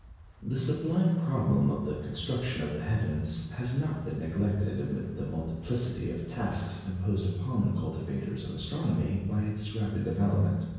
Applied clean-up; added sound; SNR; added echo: none; Wind; 19 dB; reverberation time 1.0 s.